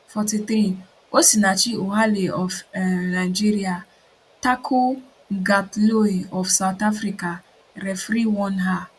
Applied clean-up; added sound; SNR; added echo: none; none; none; none.